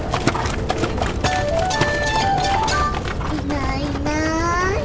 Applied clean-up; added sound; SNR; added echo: none; Livestock, farm animals, working animals; -1 dB; reverberation time 0.8 s.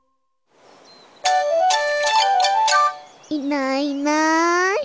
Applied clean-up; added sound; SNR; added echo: none; none; none; none.